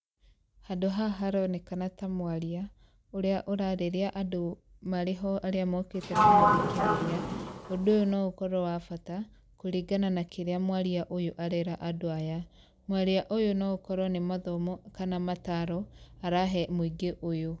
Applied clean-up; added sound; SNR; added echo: none; Sliding door; -5 dB; none.